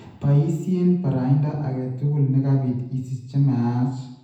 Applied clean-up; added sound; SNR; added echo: none; none; none; reverberation time 0.9 s.